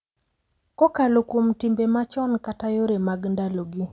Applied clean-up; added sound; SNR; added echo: none; none; none; none.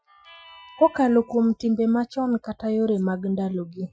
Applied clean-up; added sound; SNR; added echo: classical method Wiener filter.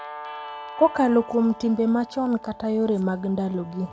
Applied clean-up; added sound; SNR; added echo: none; Guitar; 16 dB; none.